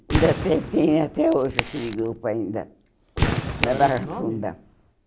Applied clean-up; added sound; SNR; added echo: none; Crack + Fireworks; 4 dB; none.